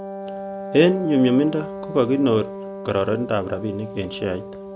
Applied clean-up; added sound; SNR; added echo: none; Wind instrument, woodwind instrument; 11 dB; none.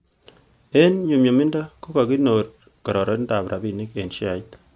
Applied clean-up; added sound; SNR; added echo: none; none; none; none.